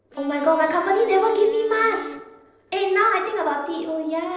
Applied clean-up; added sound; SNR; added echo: neural separator model SepFormer DNS4.